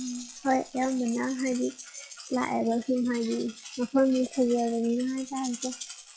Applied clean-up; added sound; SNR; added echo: classical method log-MMSE.